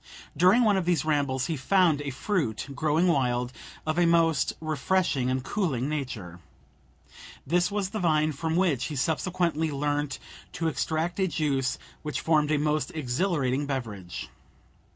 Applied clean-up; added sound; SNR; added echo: none; none; none; none.